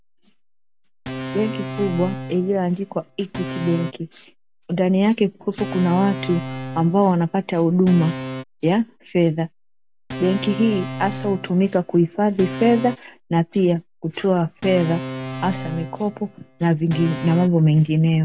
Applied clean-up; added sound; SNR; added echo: none; Organ; 12 dB; none.